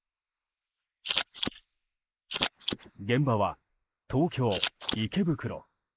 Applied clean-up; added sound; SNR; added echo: neural mask model Resemble Enhance denoiser.